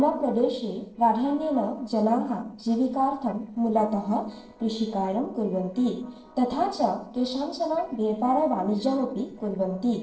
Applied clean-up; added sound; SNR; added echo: neural separator model SepFormer DNS4.